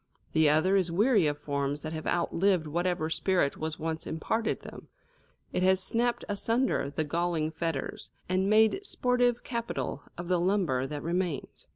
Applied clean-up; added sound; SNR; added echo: none; none; none; none.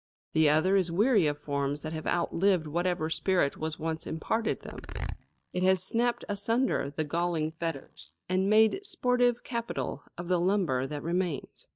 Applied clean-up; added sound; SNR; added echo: neural mask model DeepFilterNet 3.